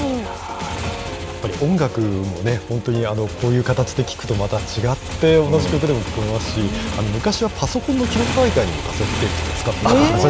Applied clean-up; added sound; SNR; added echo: none; Motorcycle; 8 dB; none.